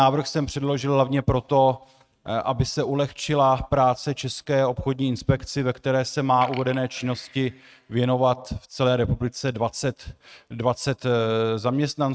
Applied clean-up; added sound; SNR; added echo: neural mask model RNNoise.